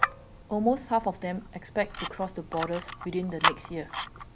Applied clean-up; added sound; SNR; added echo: none; Camera; 2 dB; none.